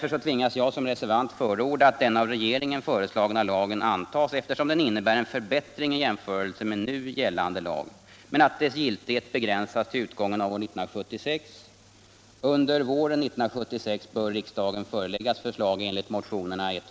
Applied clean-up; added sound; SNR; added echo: none; none; none; none.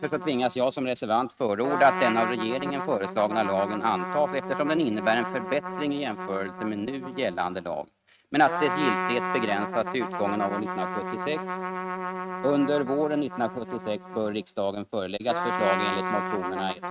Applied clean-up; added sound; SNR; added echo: neural mask model RNNoise.